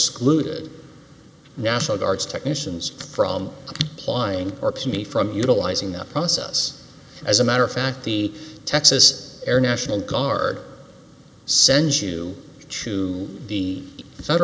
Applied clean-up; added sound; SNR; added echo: none; none; none; none.